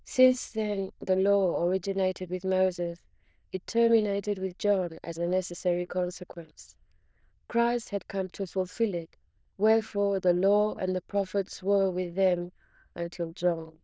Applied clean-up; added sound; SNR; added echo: neural diffusion model UNIVERSE++.